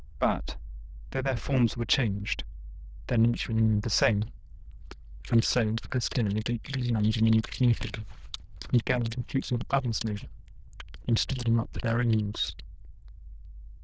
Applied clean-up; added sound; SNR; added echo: neural diffusion model UNIVERSE++.